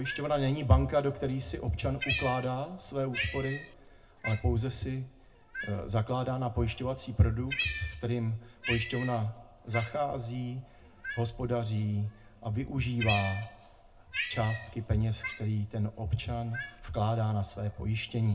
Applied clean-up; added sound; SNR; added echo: none; Cat; 11 dB; reverberation time 0.2 s.